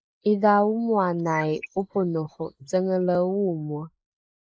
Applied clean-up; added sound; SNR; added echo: neural mask model Resemble Enhance denoiser.